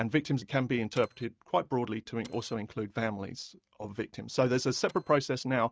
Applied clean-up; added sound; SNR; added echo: neural mask model RNNoise.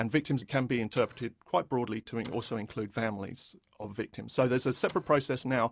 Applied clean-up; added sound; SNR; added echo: none; Printer; 18 dB; none.